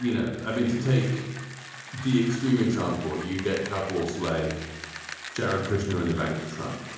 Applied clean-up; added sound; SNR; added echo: none; Bicycle; 14 dB; reverberation time 1.0 s.